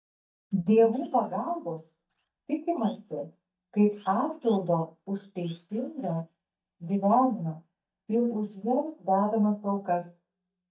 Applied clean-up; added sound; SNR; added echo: neural mask model DeepFilterNet 3.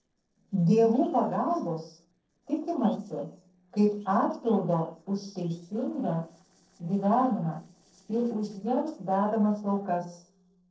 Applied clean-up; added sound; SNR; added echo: neural separator model SepFormer DNS4.